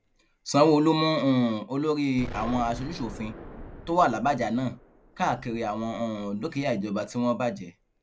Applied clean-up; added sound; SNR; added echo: none; Explosion; 17 dB; none.